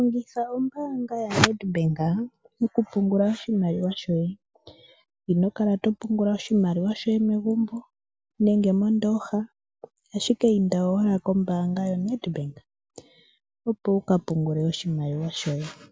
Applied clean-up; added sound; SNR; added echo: none; none; none; none.